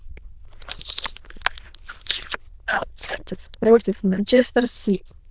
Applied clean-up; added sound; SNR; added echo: neural diffusion model UNIVERSE++.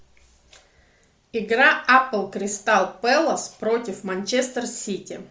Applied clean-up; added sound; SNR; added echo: none; none; none; none.